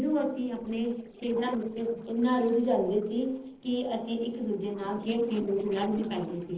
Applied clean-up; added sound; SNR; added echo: neural separator model SepFormer DNS4.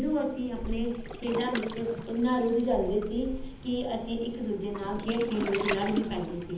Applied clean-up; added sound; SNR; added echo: none; Waves, surf; 8 dB; reverberation time 0.8 s.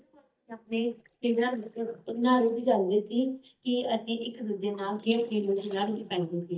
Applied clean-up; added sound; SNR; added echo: neural mask model DeepFilterNet 3.